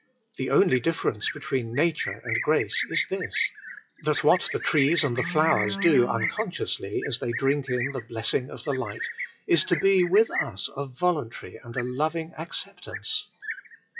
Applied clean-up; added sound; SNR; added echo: classical method WPE with log-MMSE.